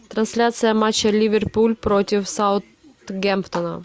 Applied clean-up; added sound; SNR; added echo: none; none; none; none.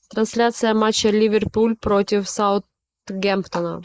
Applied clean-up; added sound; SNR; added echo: neural mask model Resemble Enhance denoiser.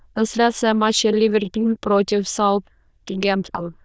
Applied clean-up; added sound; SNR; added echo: neural diffusion model UNIVERSE++.